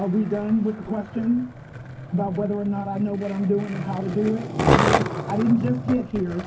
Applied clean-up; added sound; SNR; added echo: none; Skateboard; 3 dB; reverberation time 0.3 s.